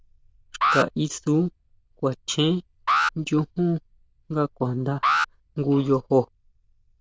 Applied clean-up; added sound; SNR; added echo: neural diffusion model UNIVERSE++.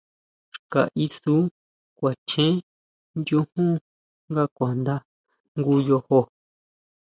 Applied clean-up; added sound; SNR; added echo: none; none; none; none.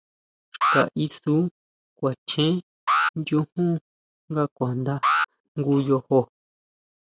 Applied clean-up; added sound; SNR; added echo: none; Alarm; 3 dB; none.